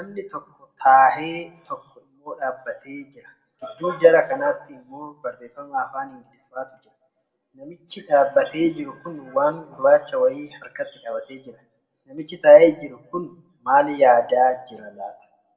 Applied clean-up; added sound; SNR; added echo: none; none; none; reverberation time 0.6 s.